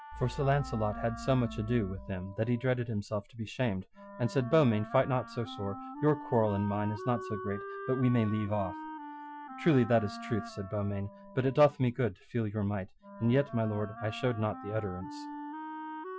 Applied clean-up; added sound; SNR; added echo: classical method Wiener filter.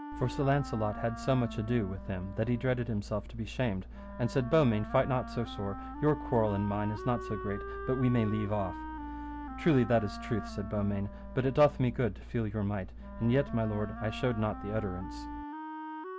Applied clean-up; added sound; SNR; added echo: none; Wind instrument, woodwind instrument; 12 dB; none.